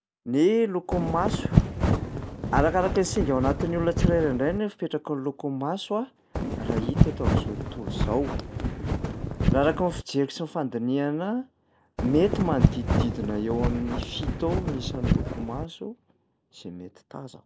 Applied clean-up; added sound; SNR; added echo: none; Wind; -2 dB; none.